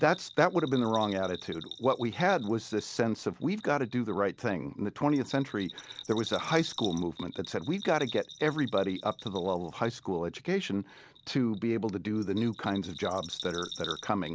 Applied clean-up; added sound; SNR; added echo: none; Bell; 16 dB; none.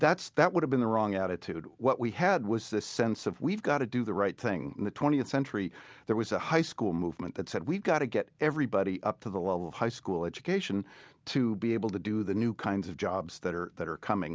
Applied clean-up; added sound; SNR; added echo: none; none; none; none.